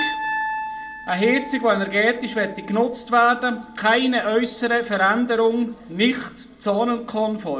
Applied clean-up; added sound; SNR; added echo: none; Piano; 13 dB; reverberation time 0.3 s.